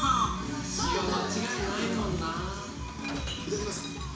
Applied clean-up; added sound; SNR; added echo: none; Shatter; 14 dB; reverberation time 0.7 s.